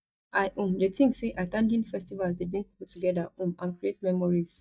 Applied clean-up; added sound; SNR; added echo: neural mask model DeepFilterNet 3.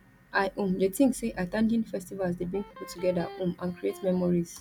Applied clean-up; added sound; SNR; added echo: none; Electric guitar; 18 dB; none.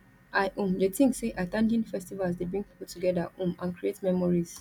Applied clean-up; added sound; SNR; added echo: none; none; none; none.